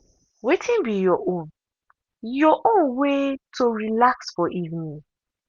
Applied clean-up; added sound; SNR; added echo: none; none; none; none.